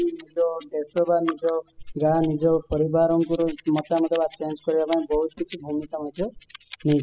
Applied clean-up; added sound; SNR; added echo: classical method spectral subtraction.